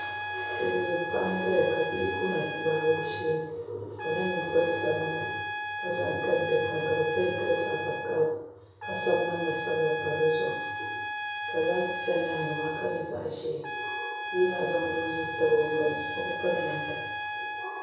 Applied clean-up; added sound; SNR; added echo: none; Trumpet; 5 dB; reverberation time 0.6 s.